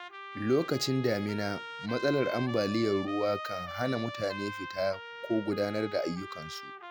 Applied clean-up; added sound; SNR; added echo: none; Trumpet; 10 dB; none.